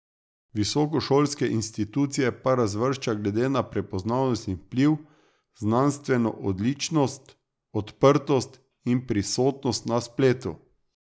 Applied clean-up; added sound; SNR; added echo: none; none; none; none.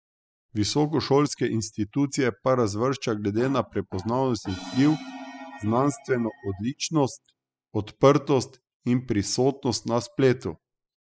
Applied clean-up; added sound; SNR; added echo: classical method spectral subtraction.